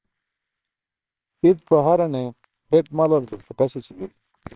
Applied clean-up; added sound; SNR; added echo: neural separator model SepFormer WHAMR!.